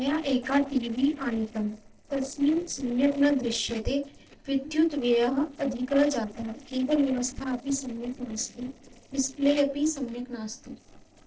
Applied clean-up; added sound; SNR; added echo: neural separator model SepFormer DNS4.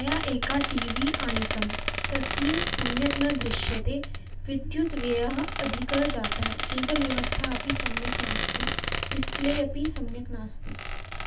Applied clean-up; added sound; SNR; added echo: none; Squeak; 3 dB; reverberation time 0.2 s.